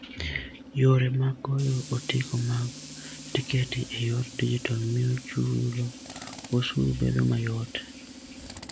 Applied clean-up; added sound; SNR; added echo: none; Tools; 13 dB; none.